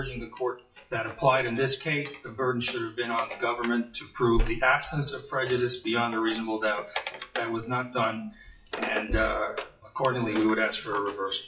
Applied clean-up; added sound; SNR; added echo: classical method WPE with log-MMSE.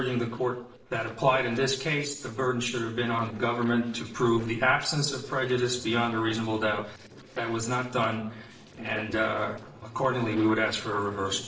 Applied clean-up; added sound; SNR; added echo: neural separator model SepFormer DNS4.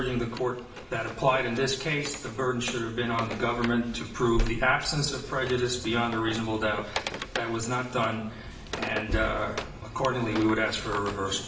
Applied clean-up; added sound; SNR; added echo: none; Wood; 13 dB; reverberation time 0.7 s.